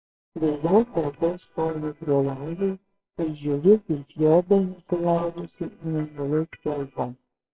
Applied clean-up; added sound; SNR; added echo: neural separator model SepFormer WHAMR!.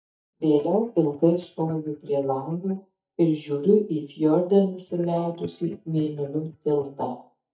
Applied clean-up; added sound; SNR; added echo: neural mask model DeepFilterNet 3.